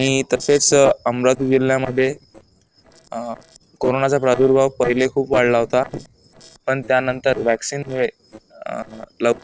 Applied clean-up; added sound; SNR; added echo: neural separator model SepFormer DNS4.